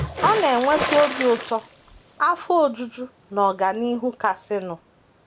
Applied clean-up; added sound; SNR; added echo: none; Water / Splash, splatter; 9 dB; none.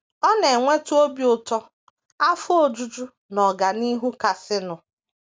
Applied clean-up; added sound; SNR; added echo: none; none; none; none.